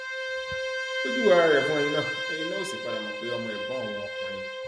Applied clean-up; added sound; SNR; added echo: none; Bowed string instrument; 3 dB; none.